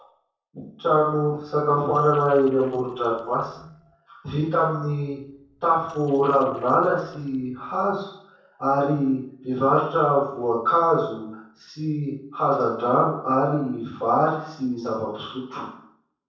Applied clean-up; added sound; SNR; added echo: neural separator model SepFormer DNS4.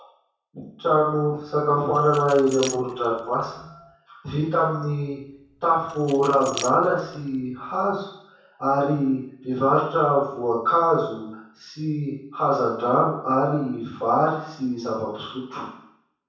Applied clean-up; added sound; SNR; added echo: none; Keys jangling; 18 dB; reverberation time 0.7 s.